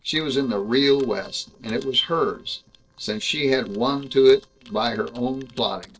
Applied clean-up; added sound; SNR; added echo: neural separator model SepFormer DNS4.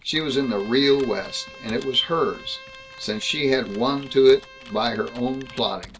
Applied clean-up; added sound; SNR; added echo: none; Computer keyboard + Bowed string instrument; 19 dB; none.